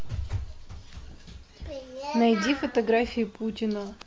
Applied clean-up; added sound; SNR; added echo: none; none; none; none.